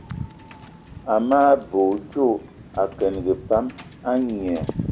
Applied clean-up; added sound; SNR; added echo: none; Wind / Boat, Water vehicle; 13 dB; none.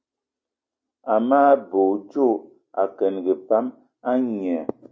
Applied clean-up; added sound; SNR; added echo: none; none; none; none.